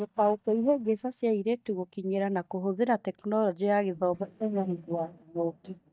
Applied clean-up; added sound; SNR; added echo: neural mask model DeepFilterNet 3.